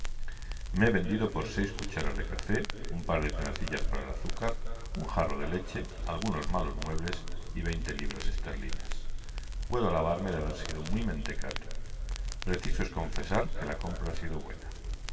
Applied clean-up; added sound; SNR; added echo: none; Crackle; -1 dB; reverberation time 2.8 s.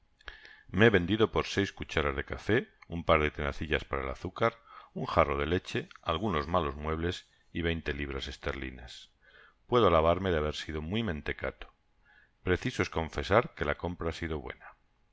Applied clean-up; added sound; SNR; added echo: none; none; none; none.